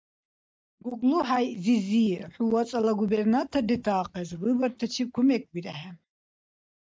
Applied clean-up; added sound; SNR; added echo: neural mask model DeepFilterNet 3.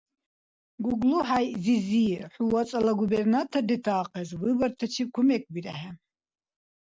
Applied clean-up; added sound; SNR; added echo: none; none; none; none.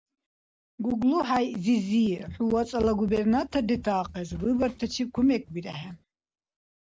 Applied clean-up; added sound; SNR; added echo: none; Run; 17 dB; none.